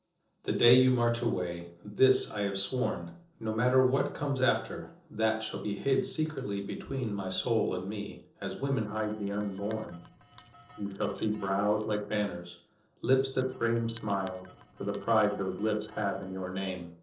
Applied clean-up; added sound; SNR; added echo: neural separator model SepFormer DNS4.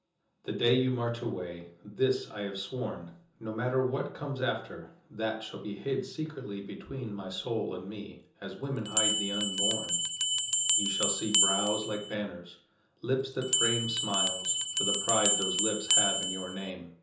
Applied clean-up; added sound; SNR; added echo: none; Bell; -5 dB; reverberation time 0.6 s.